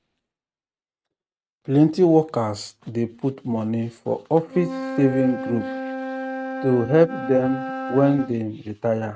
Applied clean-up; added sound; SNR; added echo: neural mask model RNNoise.